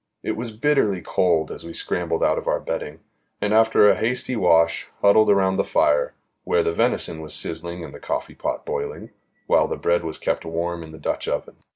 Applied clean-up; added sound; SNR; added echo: none; none; none; none.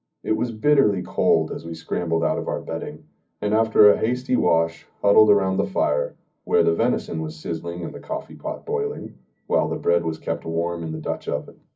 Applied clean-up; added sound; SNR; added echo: none; none; none; reverberation time 0.4 s.